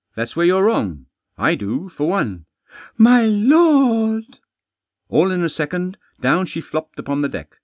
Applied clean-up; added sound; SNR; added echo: none; none; none; none.